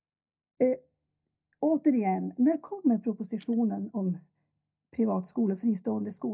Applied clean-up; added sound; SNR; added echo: neural mask model DeepFilterNet 3.